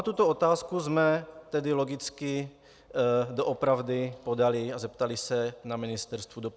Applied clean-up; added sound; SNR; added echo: none; none; none; none.